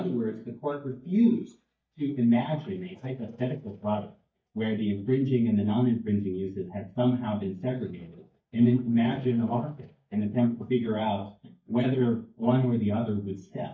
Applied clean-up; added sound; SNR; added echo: neural mask model DeepFilterNet 3.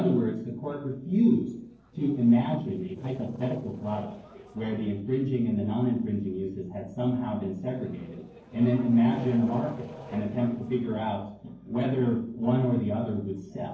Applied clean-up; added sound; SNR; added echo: neural separator model SepFormer DNS4.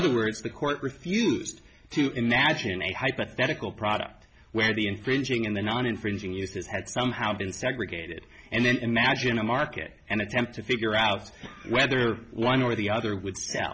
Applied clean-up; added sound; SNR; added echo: none; none; none; none.